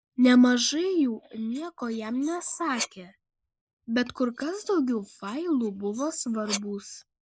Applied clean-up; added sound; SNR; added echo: neural mask model Resemble Enhance denoiser.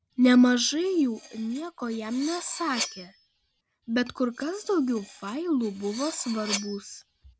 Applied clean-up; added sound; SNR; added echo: none; Cutlery, silverware; 14 dB; none.